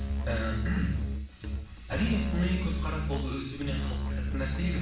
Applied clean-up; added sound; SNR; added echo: none; Musical instrument; -1 dB; reverberation time 0.6 s.